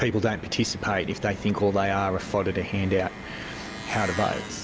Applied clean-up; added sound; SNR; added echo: none; Engine; 14 dB; none.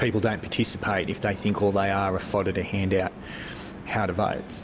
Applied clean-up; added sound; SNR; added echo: none; none; none; none.